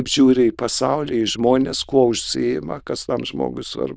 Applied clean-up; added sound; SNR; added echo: neural diffusion model UNIVERSE++.